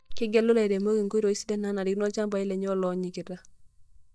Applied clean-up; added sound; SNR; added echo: neural mask model DeepFilterNet 3.